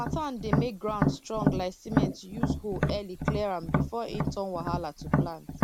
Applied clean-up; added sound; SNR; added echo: none; Tap; -5 dB; none.